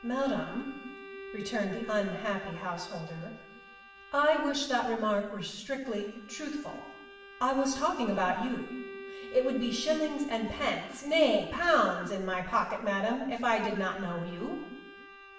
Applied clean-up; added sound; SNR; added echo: none; Bowed string instrument; 17 dB; reverberation time 1.0 s.